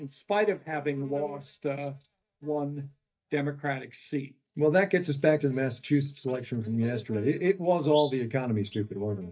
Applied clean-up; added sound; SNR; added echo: neural mask model DeepFilterNet 3.